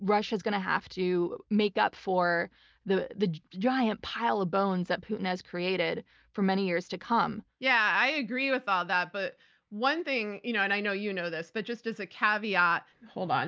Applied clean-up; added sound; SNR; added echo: none; none; none; none.